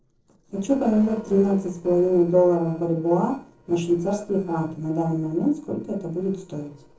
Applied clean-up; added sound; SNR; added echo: neural separator model SepFormer DNS4.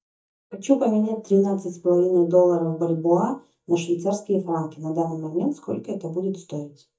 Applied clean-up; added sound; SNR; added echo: neural mask model DeepFilterNet 3.